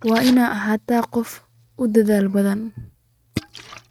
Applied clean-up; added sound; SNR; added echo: neural mask model RNNoise.